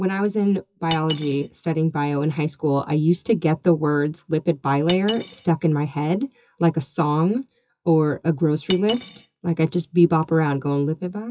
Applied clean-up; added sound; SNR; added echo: classical method WPE with log-MMSE.